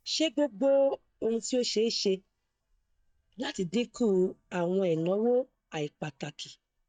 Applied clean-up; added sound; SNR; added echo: neural mask model DeepFilterNet 3.